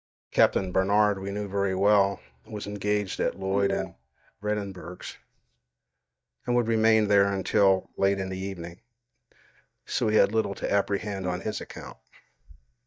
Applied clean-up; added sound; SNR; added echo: neural mask model DeepFilterNet 3.